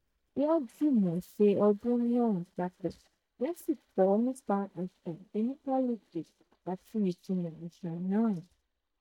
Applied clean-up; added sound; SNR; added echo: neural mask model DeepFilterNet 3.